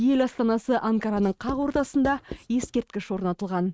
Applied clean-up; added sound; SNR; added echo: neural mask model RNNoise.